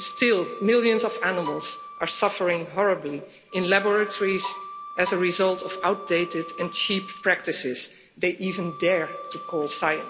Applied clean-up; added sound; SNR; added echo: none; Bowed string instrument + Wind instrument, woodwind instrument; 14 dB; none.